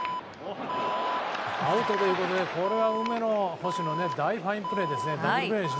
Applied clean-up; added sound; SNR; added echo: none; Alarm; 6 dB; none.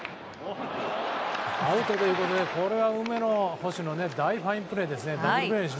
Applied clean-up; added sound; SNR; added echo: none; none; none; none.